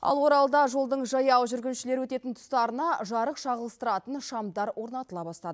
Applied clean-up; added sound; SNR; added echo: none; none; none; none.